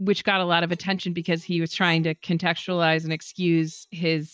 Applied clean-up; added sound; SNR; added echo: neural mask model DeepFilterNet 3.